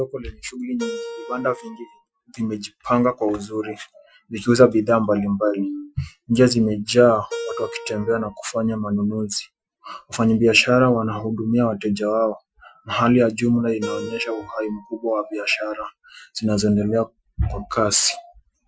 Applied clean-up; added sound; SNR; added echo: classical method Wiener filter.